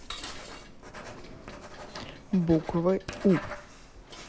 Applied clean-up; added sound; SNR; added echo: none; Writing + Dishes, pots, and pans; 11 dB; none.